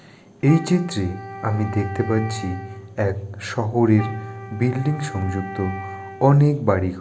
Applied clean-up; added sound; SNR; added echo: none; Wind instrument, woodwind instrument; 15 dB; none.